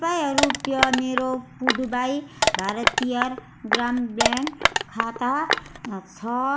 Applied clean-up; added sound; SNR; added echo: none; Crushing; -1 dB; none.